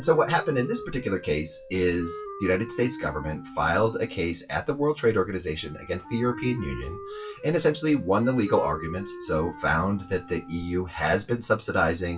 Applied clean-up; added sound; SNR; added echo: classical method WPE with log-MMSE.